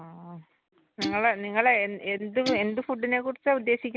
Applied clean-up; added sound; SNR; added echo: none; Guitar; 11 dB; none.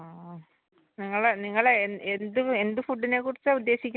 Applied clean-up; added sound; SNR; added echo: none; none; none; none.